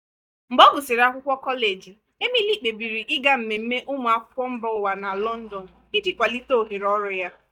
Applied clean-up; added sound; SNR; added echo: neural mask model DeepFilterNet 3.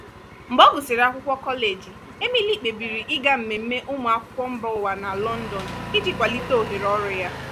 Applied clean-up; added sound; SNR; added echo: none; Engine; 13 dB; none.